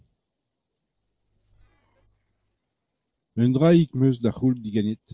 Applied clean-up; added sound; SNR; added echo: neural separator model SepFormer DNS4.